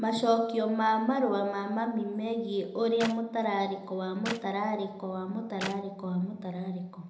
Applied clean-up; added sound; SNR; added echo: none; Clapping; 13 dB; reverberation time 0.8 s.